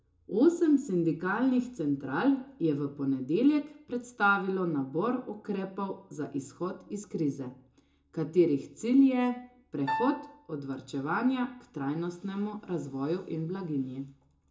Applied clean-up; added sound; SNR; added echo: none; Piano; 8 dB; reverberation time 0.2 s.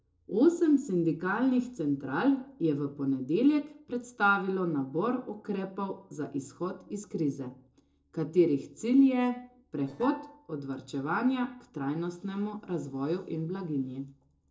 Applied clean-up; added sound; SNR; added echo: neural separator model SepFormer DNS4.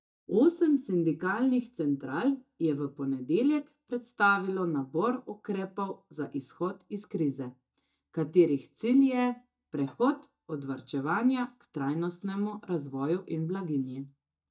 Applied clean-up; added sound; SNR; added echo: neural mask model DeepFilterNet 3.